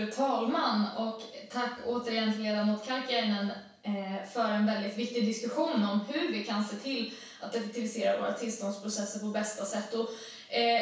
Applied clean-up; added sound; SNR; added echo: none; none; none; reverberation time 0.7 s.